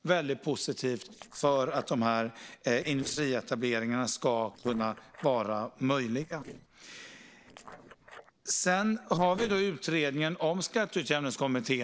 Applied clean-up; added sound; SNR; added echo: neural separator model SepFormer DNS4.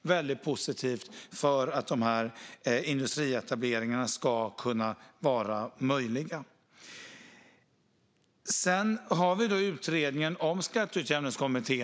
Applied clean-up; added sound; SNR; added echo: none; none; none; none.